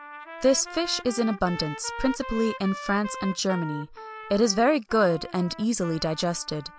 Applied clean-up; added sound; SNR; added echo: none; Trumpet; 13 dB; none.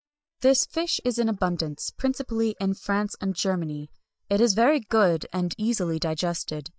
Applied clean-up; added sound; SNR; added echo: neural mask model DeepFilterNet 3.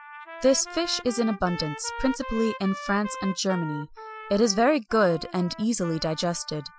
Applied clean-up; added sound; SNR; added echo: classical method Wiener filter.